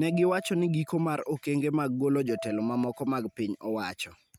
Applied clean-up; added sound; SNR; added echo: neural mask model RNNoise.